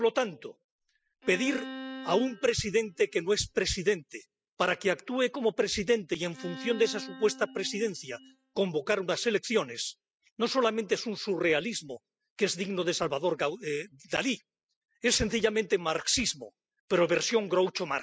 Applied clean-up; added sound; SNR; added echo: classical method spectral subtraction.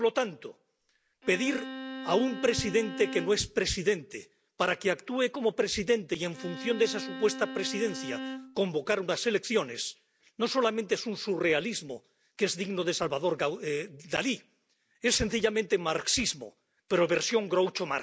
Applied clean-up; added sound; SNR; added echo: none; Bowed string instrument; 10 dB; none.